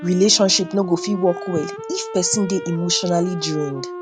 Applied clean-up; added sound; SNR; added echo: none; Wind instrument, woodwind instrument; 11 dB; none.